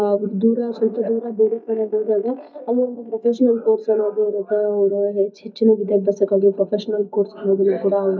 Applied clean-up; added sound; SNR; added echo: neural mask model DeepFilterNet 3.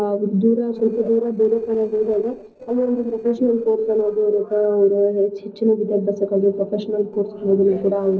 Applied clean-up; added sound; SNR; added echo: neural separator model SepFormer DNS4.